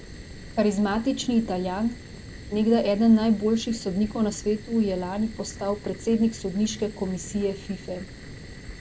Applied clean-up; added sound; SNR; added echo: none; Fire; 15 dB; none.